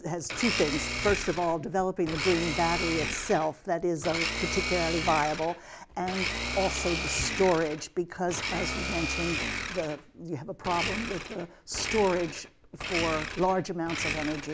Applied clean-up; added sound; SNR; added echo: none; Domestic sounds, home sounds; 4 dB; none.